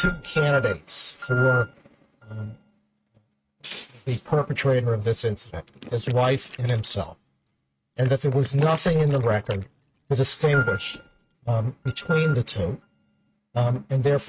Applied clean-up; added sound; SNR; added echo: neural mask model RNNoise.